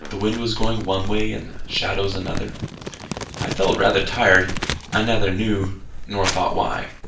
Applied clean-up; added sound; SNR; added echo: none; Crumpling, crinkling; 11 dB; reverberation time 0.4 s.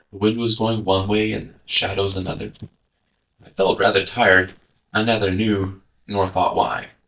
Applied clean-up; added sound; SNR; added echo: neural mask model DeepFilterNet 3.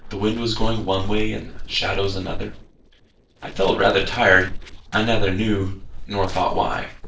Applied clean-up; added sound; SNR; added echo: neural separator model SepFormer DNS4.